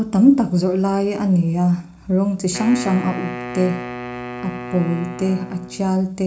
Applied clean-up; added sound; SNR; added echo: none; Wind instrument, woodwind instrument; 13 dB; reverberation time 0.4 s.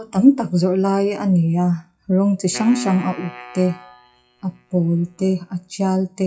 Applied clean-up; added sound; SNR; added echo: classical method WPE with log-MMSE.